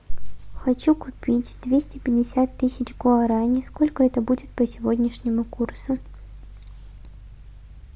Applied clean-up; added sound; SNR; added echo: none; none; none; none.